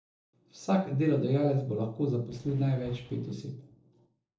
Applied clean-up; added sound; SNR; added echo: neural separator model SepFormer DNS4.